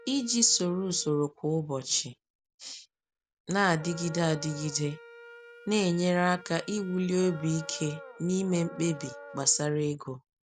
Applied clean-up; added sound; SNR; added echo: none; Dog + Wind instrument, woodwind instrument; 19 dB; none.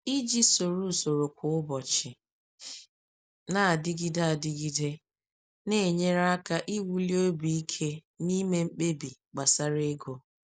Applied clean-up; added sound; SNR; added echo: none; none; none; none.